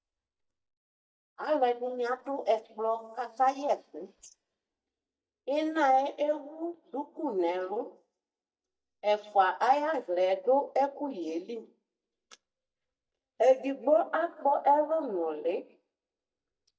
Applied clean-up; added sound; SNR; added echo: neural mask model DeepFilterNet 3.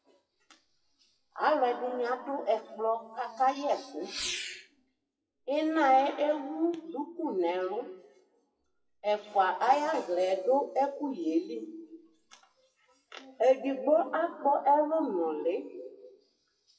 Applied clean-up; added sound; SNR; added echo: classical method WPE with log-MMSE.